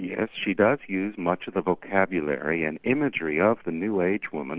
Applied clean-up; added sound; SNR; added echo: none; none; none; none.